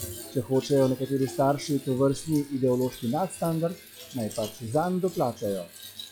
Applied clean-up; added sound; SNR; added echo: classical method log-MMSE.